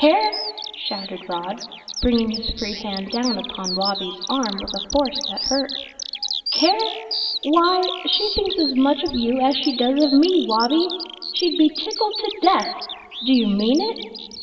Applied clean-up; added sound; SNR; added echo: none; Bird vocalization, bird call, bird song; 8 dB; reverberation time 2.4 s.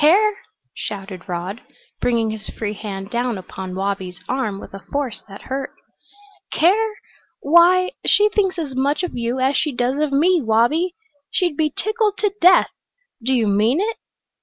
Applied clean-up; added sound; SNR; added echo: none; none; none; none.